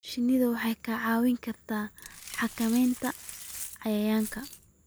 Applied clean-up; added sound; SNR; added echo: none; Glass; 14 dB; none.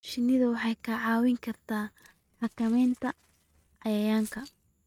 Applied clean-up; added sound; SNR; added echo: neural mask model RNNoise.